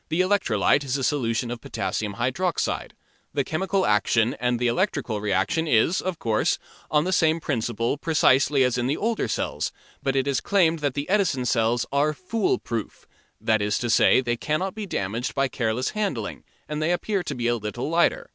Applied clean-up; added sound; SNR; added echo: none; none; none; none.